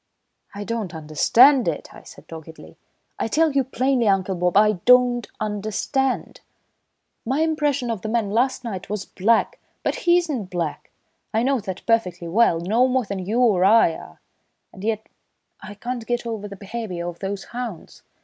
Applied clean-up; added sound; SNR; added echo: none; none; none; none.